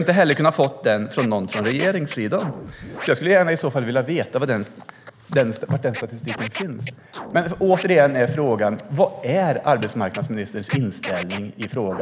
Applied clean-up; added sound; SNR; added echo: neural mask model Resemble Enhance denoiser.